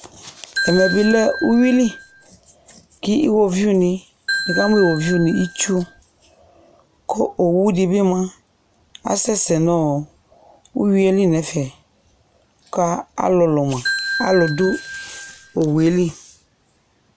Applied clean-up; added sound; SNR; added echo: none; Ringtone / Bell; 6 dB; none.